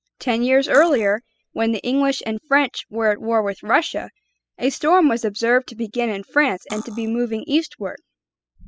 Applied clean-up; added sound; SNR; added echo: classical method spectral subtraction.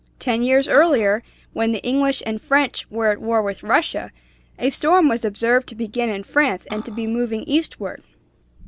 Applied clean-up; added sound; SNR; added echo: none; Cutlery, silverware; 19 dB; none.